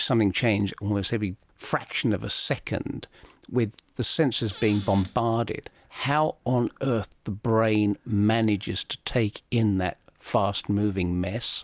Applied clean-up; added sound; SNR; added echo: none; Squeak / Cupboard open or close; 18 dB; none.